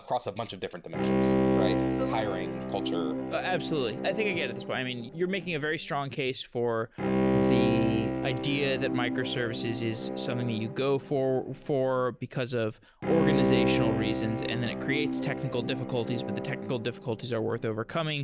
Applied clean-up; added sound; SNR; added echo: none; Bowed string instrument; 0 dB; none.